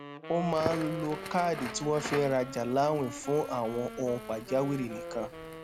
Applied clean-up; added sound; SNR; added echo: none; Crackle + Wind instrument, woodwind instrument; 10 dB; none.